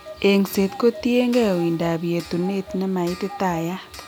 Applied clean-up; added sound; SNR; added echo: none; Clock; 18 dB; none.